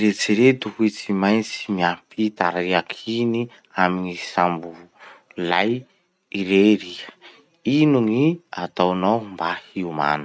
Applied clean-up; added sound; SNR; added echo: none; none; none; none.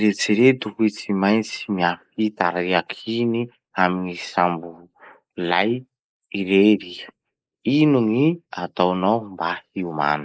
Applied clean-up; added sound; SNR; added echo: neural mask model Resemble Enhance denoiser.